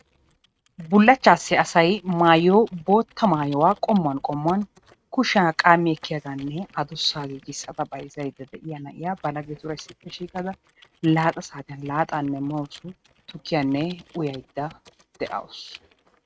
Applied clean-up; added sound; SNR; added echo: neural mask model RNNoise.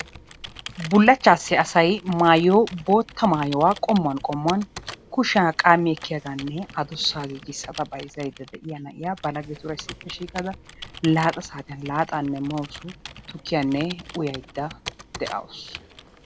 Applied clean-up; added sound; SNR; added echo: none; Computer keyboard; 18 dB; none.